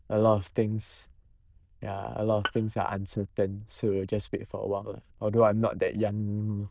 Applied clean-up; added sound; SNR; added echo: neural diffusion model UNIVERSE++.